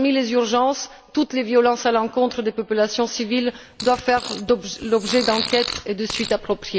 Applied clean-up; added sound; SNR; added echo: none; Fart; 10 dB; none.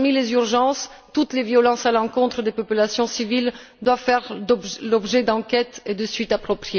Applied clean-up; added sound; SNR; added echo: none; none; none; none.